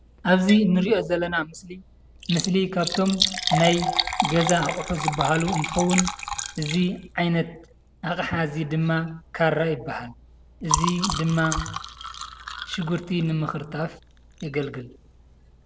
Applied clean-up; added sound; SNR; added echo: none; Liquid; 6 dB; none.